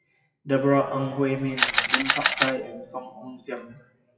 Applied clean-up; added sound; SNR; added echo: classical method WPE with log-MMSE.